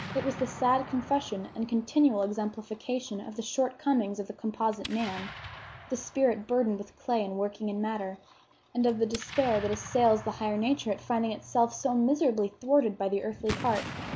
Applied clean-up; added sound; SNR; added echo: none; Explosion; 15 dB; none.